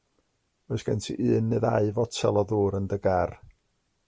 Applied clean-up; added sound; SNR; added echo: none; none; none; none.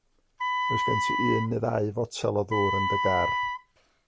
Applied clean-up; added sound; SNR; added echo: none; Wind instrument, woodwind instrument; 0 dB; none.